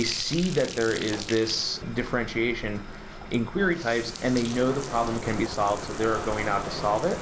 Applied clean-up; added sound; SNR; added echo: none; Bathtub (filling or washing); 10 dB; none.